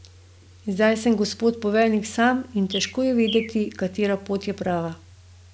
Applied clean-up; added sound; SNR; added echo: none; Bird; 14 dB; none.